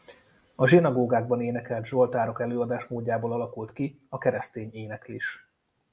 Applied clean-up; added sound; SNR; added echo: none; none; none; none.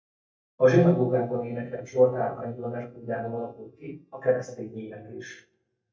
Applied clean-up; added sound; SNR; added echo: neural mask model DeepFilterNet 3.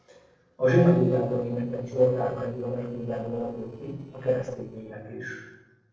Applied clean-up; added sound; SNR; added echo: neural separator model SepFormer DNS4.